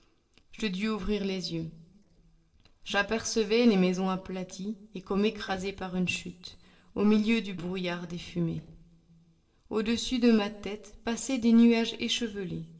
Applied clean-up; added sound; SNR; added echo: neural separator model SepFormer DNS4.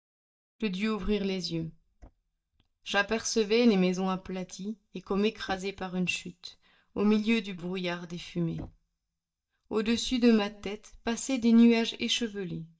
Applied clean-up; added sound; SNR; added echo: neural mask model DeepFilterNet 3.